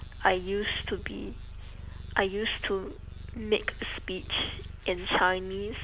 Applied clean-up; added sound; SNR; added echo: none; Purr; 10 dB; none.